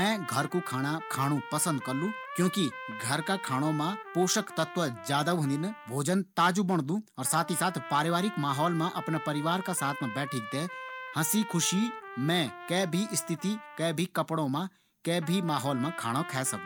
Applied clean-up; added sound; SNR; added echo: none; Trumpet; 13 dB; none.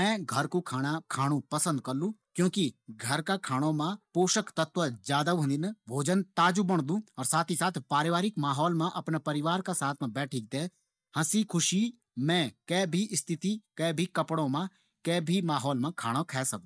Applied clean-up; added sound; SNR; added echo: neural mask model DeepFilterNet 3.